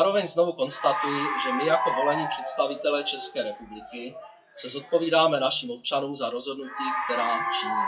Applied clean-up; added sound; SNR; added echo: classical method WPE with log-MMSE.